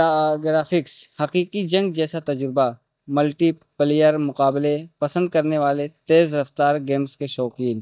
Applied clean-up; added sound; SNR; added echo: neural mask model DeepFilterNet 3.